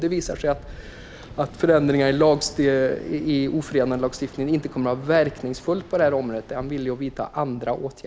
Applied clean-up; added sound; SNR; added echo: none; Waves, surf; 19 dB; none.